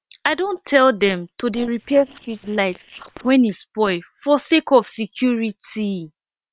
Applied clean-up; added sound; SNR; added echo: neural separator model SepFormer WHAM!.